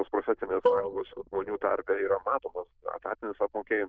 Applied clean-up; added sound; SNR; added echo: neural diffusion model UNIVERSE++.